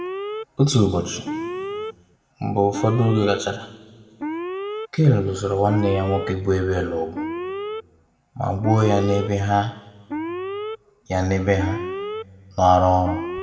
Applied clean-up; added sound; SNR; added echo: none; Alarm; 9 dB; reverberation time 1.1 s.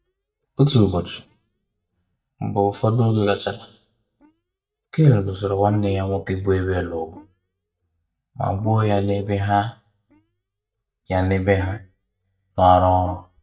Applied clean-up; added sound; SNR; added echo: neural mask model DeepFilterNet 3.